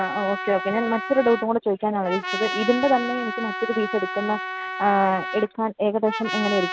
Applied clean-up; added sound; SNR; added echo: none; Trumpet; 7 dB; none.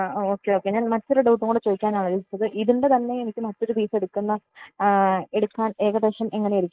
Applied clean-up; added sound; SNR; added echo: neural mask model Resemble Enhance denoiser.